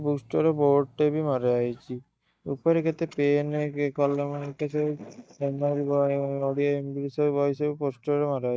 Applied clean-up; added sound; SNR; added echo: neural mask model DeepFilterNet 3.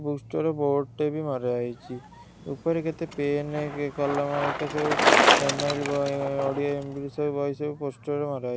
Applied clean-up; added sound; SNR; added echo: none; Bicycle; 1 dB; none.